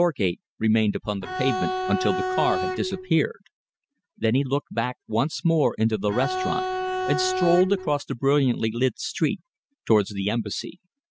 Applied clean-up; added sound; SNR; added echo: none; Bowed string instrument; 3 dB; none.